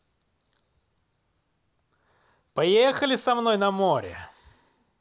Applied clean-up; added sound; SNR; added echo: none; none; none; none.